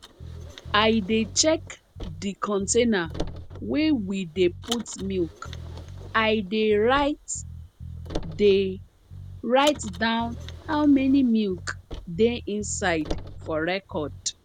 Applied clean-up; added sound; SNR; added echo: none; Car + Bass guitar; 12 dB; none.